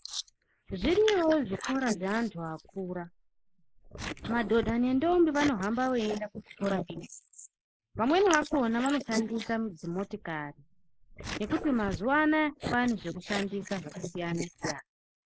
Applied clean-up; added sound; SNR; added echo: neural mask model Resemble Enhance denoiser.